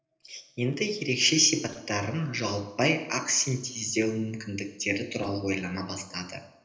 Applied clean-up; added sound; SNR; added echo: neural separator model SepFormer DNS4.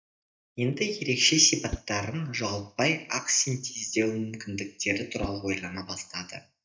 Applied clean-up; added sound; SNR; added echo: neural mask model DeepFilterNet 3.